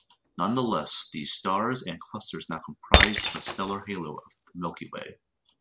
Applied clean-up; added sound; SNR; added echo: none; Shatter; -3 dB; none.